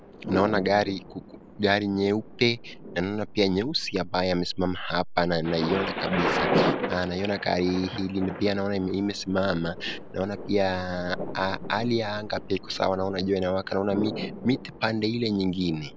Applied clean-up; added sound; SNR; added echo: none; Thunder; 7 dB; none.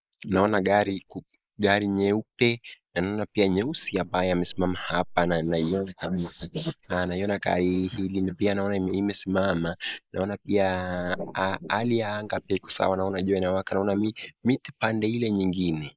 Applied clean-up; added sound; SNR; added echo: neural mask model Resemble Enhance denoiser.